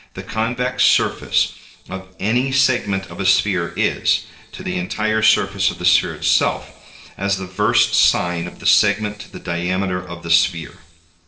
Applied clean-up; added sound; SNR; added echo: neural separator model SepFormer DNS4.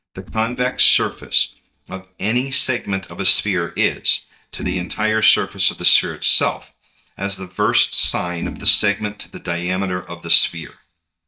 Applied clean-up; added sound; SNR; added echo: neural mask model DeepFilterNet 3.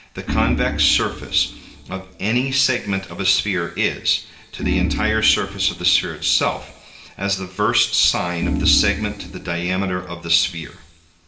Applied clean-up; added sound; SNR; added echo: none; Organ; 5 dB; reverberation time 1.9 s.